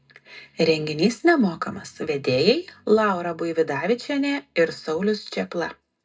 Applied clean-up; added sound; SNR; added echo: none; none; none; reverberation time 0.2 s.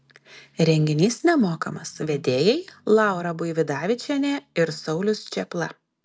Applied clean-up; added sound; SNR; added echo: none; none; none; none.